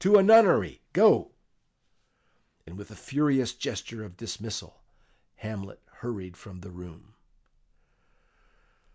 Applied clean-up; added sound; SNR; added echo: none; none; none; none.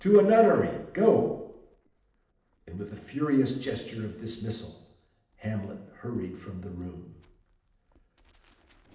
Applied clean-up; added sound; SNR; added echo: neural separator model SepFormer DNS4.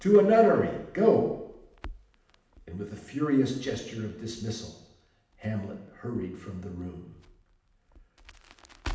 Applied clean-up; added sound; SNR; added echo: none; Crackle; 19 dB; reverberation time 0.8 s.